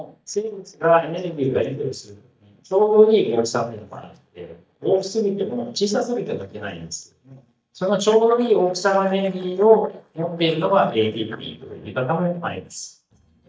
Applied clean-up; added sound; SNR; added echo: neural mask model DeepFilterNet 3.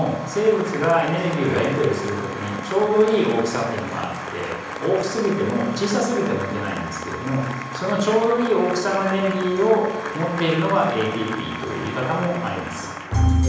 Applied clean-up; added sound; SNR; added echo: none; Applause; 11 dB; reverberation time 1.0 s.